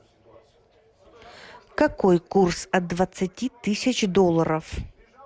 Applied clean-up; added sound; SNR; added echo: none; none; none; none.